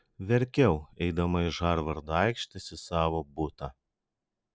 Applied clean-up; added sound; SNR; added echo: none; none; none; none.